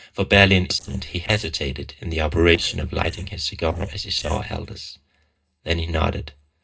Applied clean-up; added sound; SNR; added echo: neural separator model SepFormer DNS4.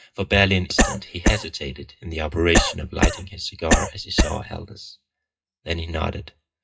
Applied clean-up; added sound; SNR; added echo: classical method WPE with log-MMSE.